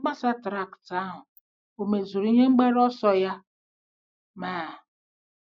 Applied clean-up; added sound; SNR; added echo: neural mask model Resemble Enhance denoiser.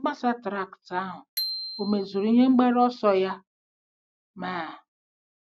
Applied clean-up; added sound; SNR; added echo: none; Bicycle bell; 13 dB; none.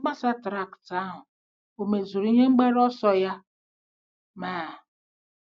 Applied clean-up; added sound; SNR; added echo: none; none; none; none.